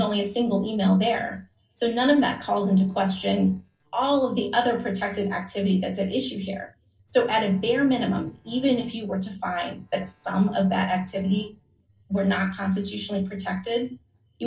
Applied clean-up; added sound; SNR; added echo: neural separator model SepFormer DNS4.